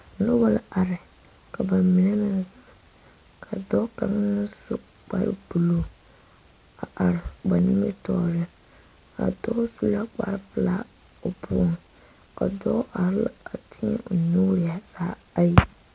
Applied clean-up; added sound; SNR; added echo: none; none; none; none.